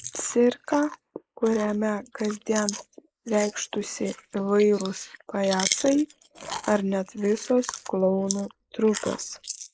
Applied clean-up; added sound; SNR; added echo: neural mask model Resemble Enhance denoiser.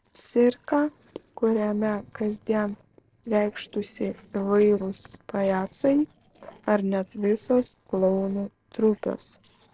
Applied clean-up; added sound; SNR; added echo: neural separator model SepFormer DNS4.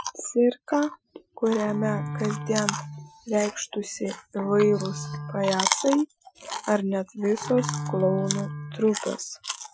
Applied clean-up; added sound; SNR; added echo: classical method Wiener filter.